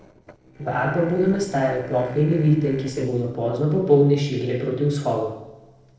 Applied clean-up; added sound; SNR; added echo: neural separator model SepFormer DNS4.